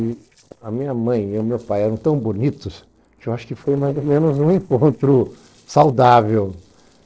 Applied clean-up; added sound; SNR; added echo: neural separator model SepFormer DNS4.